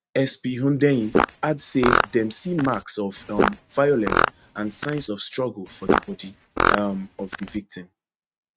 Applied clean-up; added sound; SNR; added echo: neural mask model RNNoise.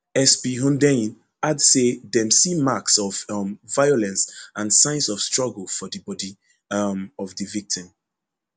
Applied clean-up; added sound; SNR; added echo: none; none; none; none.